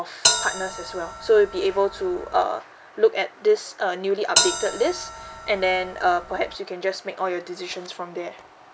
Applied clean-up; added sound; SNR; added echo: none; Bell; 3 dB; none.